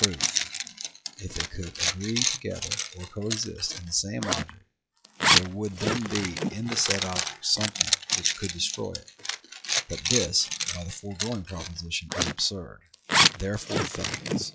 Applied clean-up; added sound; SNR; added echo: classical method log-MMSE.